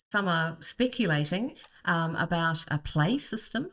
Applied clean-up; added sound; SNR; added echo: neural mask model DeepFilterNet 3.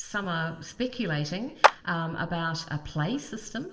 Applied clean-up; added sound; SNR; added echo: none; Clapping; -4 dB; reverberation time 1.9 s.